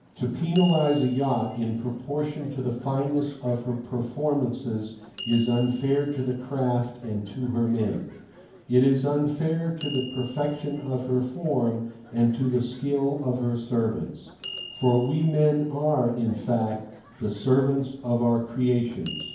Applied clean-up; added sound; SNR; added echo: none; Door / Bell; 20 dB; reverberation time 0.9 s.